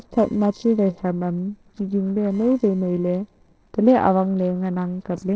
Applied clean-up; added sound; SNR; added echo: neural separator model SepFormer DNS4.